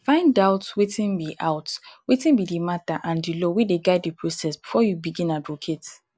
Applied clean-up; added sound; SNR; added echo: none; none; none; none.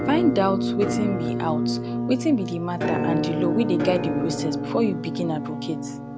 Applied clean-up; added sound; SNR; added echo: none; Musical instrument; 0 dB; none.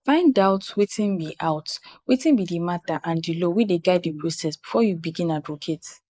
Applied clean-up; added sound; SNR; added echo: neural mask model Resemble Enhance denoiser.